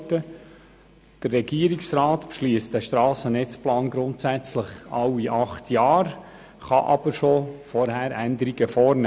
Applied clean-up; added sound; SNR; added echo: none; none; none; none.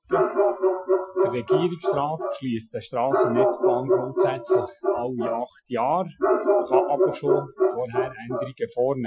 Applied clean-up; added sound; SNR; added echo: classical method Wiener filter.